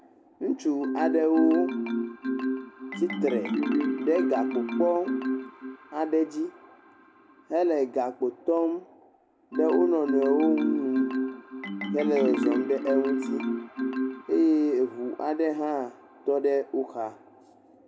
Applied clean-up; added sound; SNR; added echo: none; Marimba, xylophone; 4 dB; none.